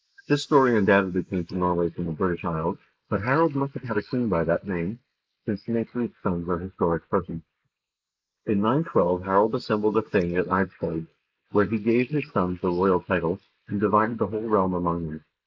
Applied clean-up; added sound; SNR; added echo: neural mask model Resemble Enhance denoiser.